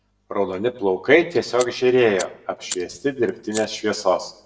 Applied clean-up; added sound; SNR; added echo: none; Fire; 17 dB; reverberation time 0.5 s.